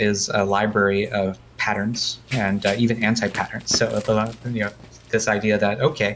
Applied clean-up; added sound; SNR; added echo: none; Run; 18 dB; none.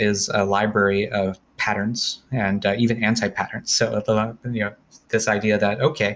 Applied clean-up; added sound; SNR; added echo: none; none; none; none.